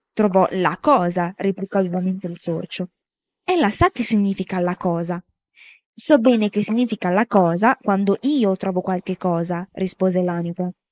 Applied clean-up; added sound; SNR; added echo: neural mask model Resemble Enhance denoiser.